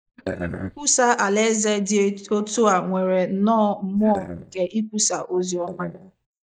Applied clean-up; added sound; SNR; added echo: neural mask model DeepFilterNet 3.